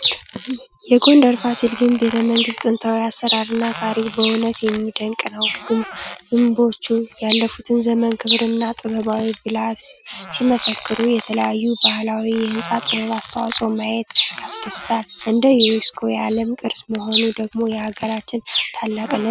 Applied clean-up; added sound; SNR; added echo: none; Squeak; 17 dB; none.